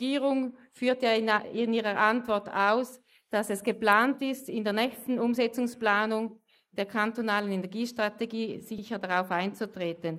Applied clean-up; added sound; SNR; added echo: neural mask model Resemble Enhance denoiser.